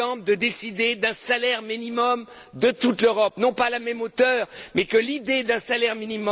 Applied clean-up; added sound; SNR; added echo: none; none; none; none.